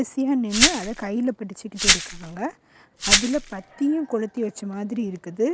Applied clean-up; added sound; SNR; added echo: none; Glass; -3 dB; none.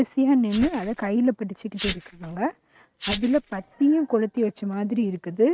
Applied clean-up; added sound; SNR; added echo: neural mask model RNNoise.